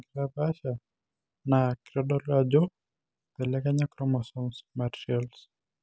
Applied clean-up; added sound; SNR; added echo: none; none; none; none.